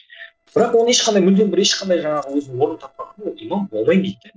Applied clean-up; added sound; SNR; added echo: neural separator model SepFormer DNS4.